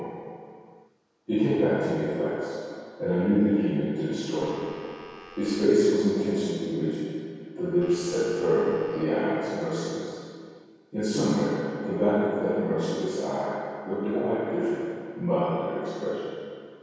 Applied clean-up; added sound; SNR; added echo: none; Telephone; 19 dB; reverberation time 2.2 s.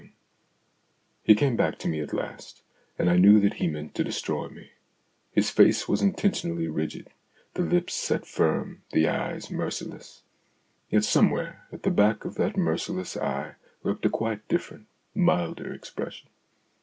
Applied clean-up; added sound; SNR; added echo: none; none; none; none.